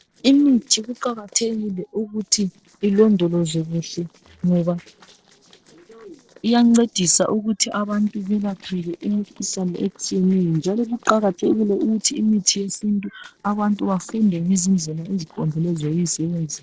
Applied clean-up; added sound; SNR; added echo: neural separator model SepFormer DNS4.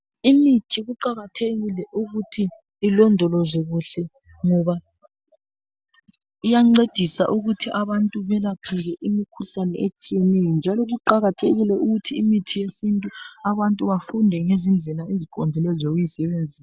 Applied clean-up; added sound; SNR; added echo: none; none; none; none.